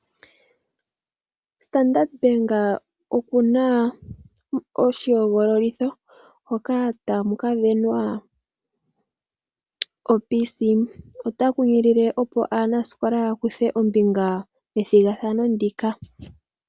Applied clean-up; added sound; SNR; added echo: none; none; none; none.